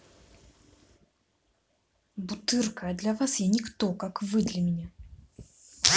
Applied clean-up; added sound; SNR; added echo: none; none; none; none.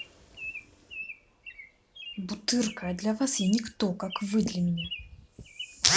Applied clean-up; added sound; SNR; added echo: none; Bird vocalization, bird call, bird song; 14 dB; none.